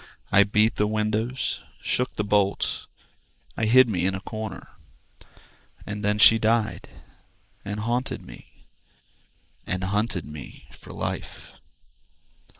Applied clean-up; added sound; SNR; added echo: neural mask model Resemble Enhance denoiser.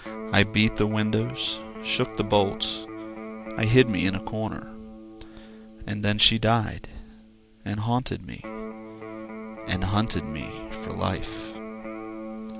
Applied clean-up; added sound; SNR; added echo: none; Electric guitar; 11 dB; none.